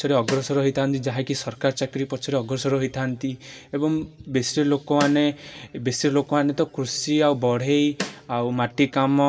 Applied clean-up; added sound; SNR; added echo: none; Snare drum; 10 dB; reverberation time 0.2 s.